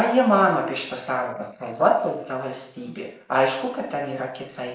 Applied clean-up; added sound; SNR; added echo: neural mask model Resemble Enhance denoiser.